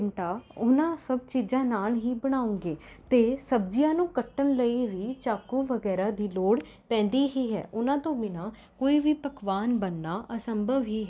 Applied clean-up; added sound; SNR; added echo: none; none; none; none.